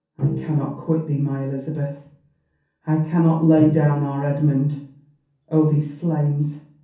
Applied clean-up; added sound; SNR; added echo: none; Bowed string instrument; 14 dB; reverberation time 0.6 s.